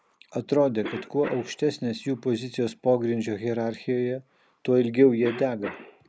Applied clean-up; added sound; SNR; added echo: none; Cough; 17 dB; none.